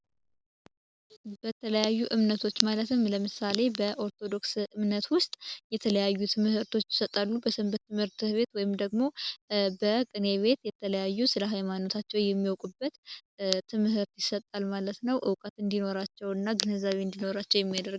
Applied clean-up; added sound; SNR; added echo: none; none; none; none.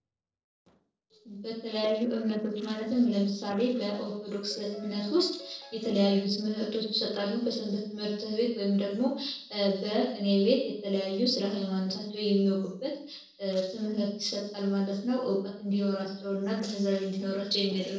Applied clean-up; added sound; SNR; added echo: neural separator model SepFormer DNS4.